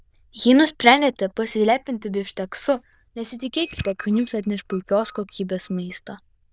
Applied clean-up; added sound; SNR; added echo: neural diffusion model UNIVERSE++.